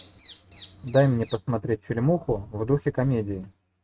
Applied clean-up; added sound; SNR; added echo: neural mask model RNNoise.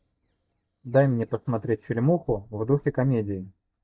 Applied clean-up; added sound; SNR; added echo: neural mask model DeepFilterNet 3.